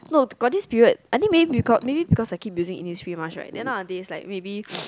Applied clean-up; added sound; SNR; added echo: none; none; none; none.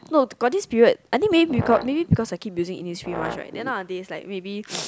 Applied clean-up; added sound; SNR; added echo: none; Brass instrument; 12 dB; none.